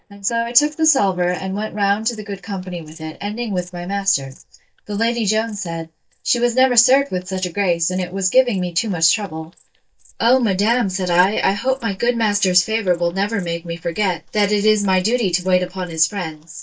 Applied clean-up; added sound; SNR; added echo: neural mask model DeepFilterNet 3.